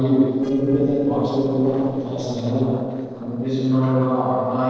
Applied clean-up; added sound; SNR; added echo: neural separator model SepFormer DNS4.